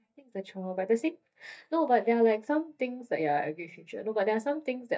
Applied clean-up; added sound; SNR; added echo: neural mask model DeepFilterNet 3.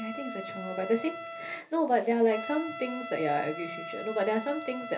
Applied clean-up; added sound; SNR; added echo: none; Trumpet; 10 dB; reverberation time 0.3 s.